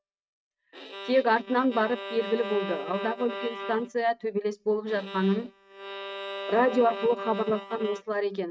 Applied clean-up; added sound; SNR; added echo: neural mask model RNNoise.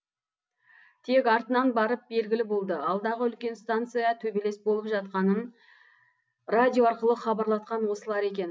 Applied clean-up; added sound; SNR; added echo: none; none; none; none.